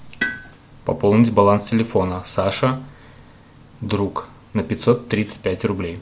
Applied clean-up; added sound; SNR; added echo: none; Tools; 14 dB; none.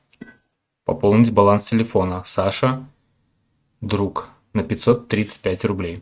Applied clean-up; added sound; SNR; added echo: neural mask model RNNoise.